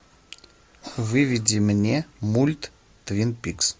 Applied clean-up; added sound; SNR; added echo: none; none; none; none.